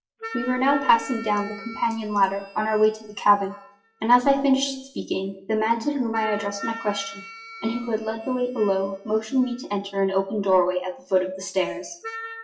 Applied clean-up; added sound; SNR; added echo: classical method WPE with log-MMSE.